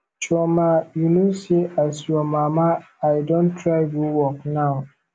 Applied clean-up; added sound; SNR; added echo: none; none; none; none.